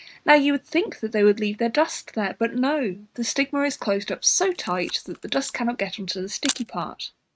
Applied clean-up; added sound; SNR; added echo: neural mask model RNNoise.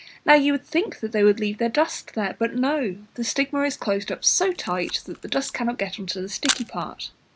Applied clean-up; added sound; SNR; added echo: none; Camera; 11 dB; none.